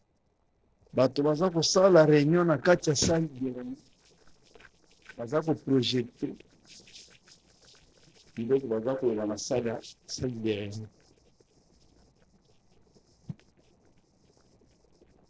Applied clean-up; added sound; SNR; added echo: neural separator model SepFormer DNS4.